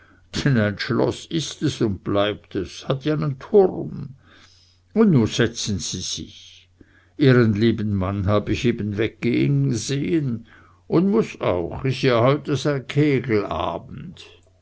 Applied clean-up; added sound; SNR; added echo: none; none; none; none.